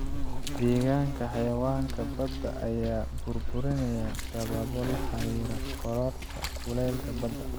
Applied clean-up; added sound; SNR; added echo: none; Insect; 1 dB; none.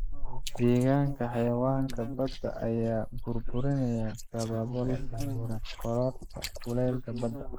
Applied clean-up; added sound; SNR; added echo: neural mask model Resemble Enhance denoiser.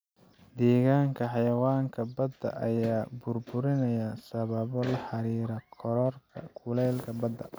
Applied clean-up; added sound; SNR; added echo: none; none; none; none.